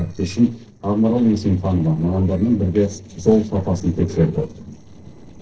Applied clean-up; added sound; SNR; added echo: neural separator model SepFormer DNS4.